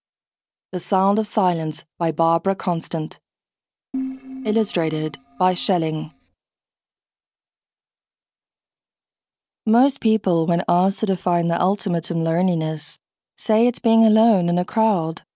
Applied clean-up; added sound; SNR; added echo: neural separator model SepFormer DNS4.